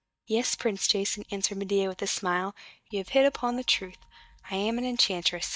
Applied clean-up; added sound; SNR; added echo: neural mask model DeepFilterNet 3.